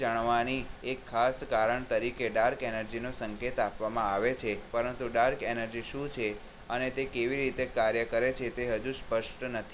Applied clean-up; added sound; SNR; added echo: none; none; none; none.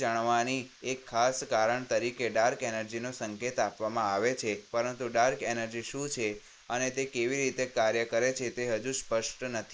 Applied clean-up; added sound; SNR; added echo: neural mask model Resemble Enhance denoiser.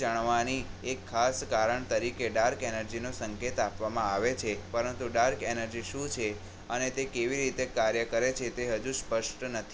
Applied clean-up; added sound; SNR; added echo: none; Microwave oven; 18 dB; none.